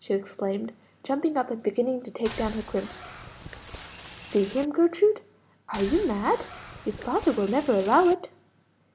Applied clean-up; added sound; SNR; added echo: none; Boat, Water vehicle; 15 dB; none.